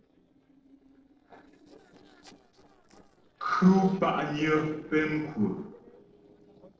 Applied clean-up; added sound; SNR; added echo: neural separator model SepFormer DNS4.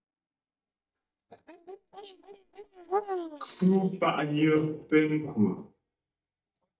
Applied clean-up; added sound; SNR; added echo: neural mask model DeepFilterNet 3.